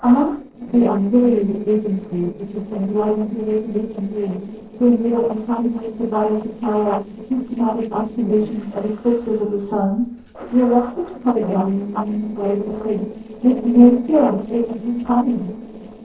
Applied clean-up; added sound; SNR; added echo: neural separator model SepFormer DNS4.